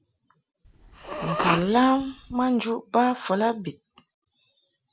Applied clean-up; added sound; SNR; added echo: none; Respiratory sounds; 5 dB; none.